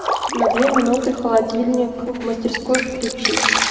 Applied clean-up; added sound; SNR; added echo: none; Drip; 3 dB; reverberation time 1.9 s.